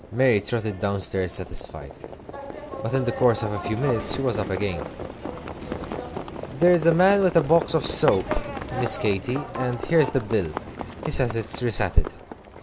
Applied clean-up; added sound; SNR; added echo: none; Livestock, farm animals, working animals; 9 dB; none.